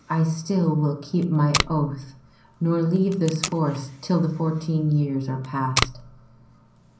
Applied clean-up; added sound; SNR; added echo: none; Packing tape, duct tape; 10 dB; reverberation time 0.6 s.